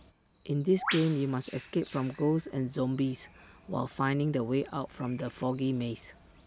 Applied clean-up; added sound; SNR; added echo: none; Bird; 14 dB; none.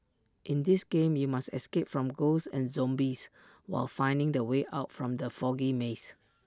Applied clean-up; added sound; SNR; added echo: none; none; none; none.